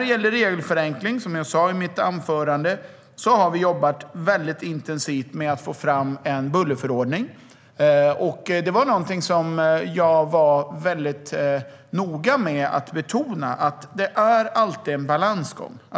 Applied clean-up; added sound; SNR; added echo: none; none; none; none.